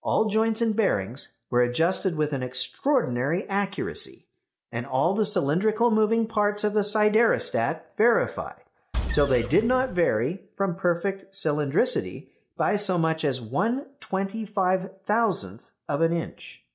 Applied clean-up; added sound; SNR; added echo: none; Engine; 6 dB; none.